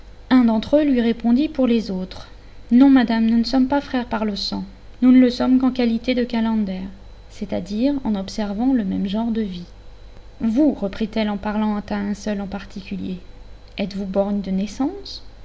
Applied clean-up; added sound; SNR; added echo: none; none; none; none.